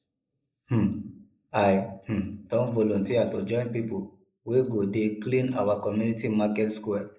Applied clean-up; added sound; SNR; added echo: neural mask model Resemble Enhance denoiser.